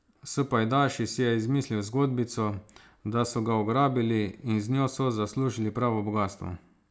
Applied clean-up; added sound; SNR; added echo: none; none; none; none.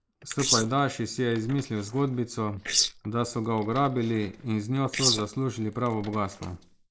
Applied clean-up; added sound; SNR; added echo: neural mask model Resemble Enhance denoiser.